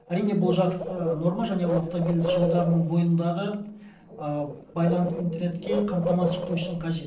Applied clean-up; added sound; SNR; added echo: neural separator model SepFormer DNS4.